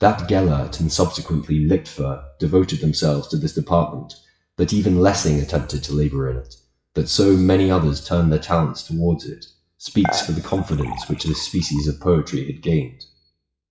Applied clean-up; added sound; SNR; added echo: classical method WPE with log-MMSE.